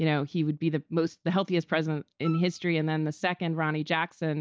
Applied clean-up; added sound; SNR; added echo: none; Wind instrument, woodwind instrument; 18 dB; none.